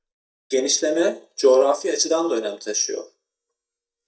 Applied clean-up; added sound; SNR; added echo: neural mask model DeepFilterNet 3.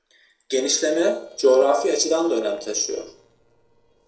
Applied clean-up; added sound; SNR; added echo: neural separator model SepFormer DNS4.